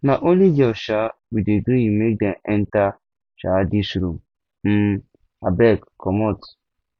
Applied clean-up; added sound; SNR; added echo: none; none; none; none.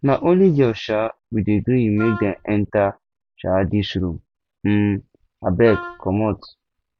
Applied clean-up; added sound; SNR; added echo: none; Wind instrument, woodwind instrument; 14 dB; none.